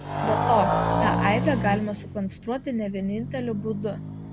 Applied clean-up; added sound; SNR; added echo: none; Motorcycle; 0 dB; none.